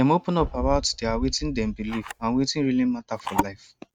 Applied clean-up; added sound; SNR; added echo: neural mask model RNNoise.